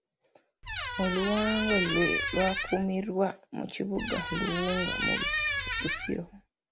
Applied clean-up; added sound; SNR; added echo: none; Squeak; 1 dB; none.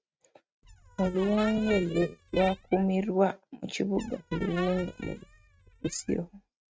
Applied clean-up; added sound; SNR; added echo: neural mask model RNNoise.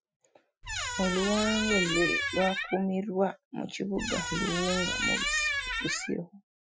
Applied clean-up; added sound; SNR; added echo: classical method Wiener filter.